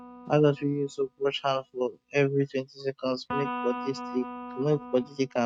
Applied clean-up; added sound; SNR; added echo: neural mask model RNNoise.